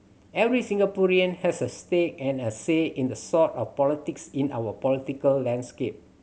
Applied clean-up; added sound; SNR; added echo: none; none; none; none.